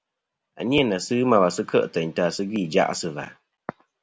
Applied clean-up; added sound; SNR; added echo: none; none; none; none.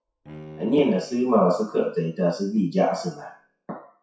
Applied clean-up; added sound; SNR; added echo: classical method WPE with log-MMSE.